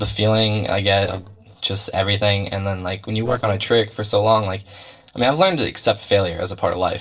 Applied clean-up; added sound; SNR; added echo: neural separator model SepFormer DNS4.